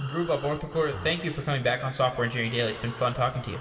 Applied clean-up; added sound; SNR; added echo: none; Breathing; 16 dB; reverberation time 2.3 s.